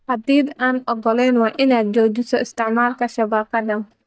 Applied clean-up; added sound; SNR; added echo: neural mask model DeepFilterNet 3.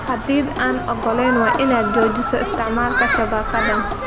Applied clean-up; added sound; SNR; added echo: none; Human group actions; 2 dB; none.